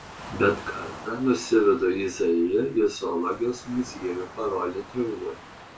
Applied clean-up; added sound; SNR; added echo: none; Waves, surf; 17 dB; reverberation time 0.2 s.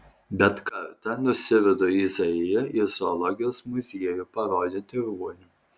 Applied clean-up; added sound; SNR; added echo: none; none; none; none.